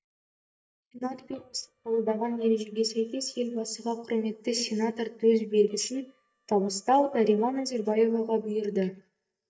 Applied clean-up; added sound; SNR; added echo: neural mask model DeepFilterNet 3.